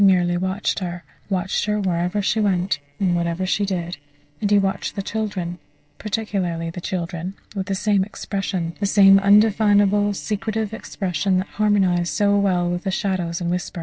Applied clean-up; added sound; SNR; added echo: neural separator model SepFormer DNS4.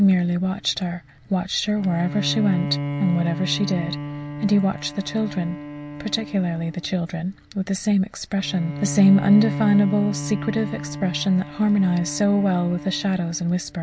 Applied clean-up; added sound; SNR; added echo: none; Bowed string instrument; 10 dB; none.